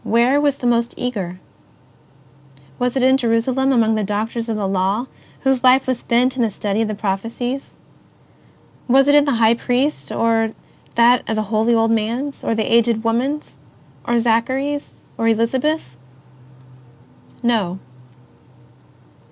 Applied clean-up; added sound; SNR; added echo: none; none; none; none.